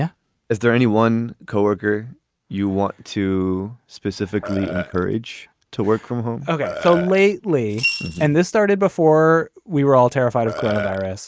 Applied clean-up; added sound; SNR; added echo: neural mask model RNNoise.